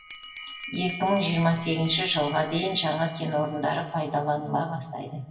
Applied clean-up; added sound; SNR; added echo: none; Bell; 11 dB; reverberation time 0.9 s.